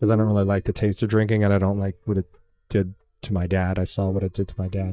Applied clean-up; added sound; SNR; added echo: neural mask model DeepFilterNet 3.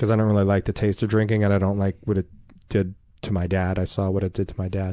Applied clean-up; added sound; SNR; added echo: none; none; none; none.